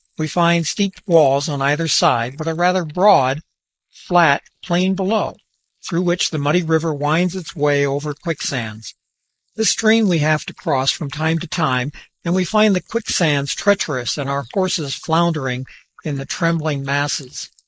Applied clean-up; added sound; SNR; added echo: neural mask model Resemble Enhance denoiser.